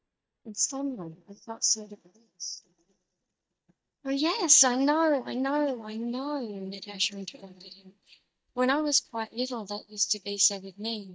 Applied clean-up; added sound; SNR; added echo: neural mask model DeepFilterNet 3.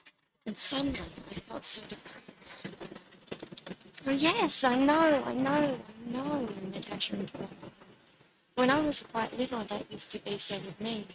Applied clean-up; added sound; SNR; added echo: neural mask model RNNoise.